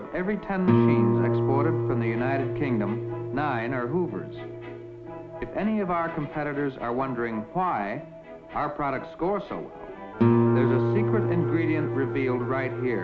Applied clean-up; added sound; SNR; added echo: none; Guitar; -1 dB; none.